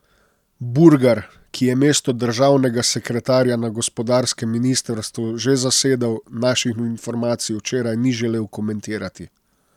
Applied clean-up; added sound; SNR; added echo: none; none; none; none.